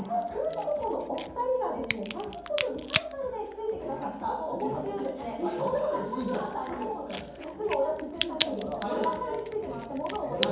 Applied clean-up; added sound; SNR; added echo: none; Crack; 9 dB; reverberation time 1.2 s.